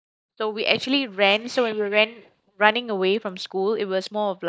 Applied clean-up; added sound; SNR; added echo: neural mask model DeepFilterNet 3.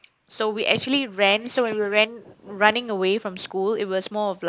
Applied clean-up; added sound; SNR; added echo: neural mask model Resemble Enhance denoiser.